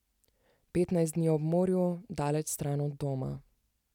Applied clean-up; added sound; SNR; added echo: none; none; none; none.